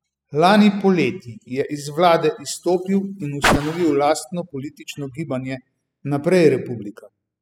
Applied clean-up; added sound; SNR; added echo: classical method spectral subtraction.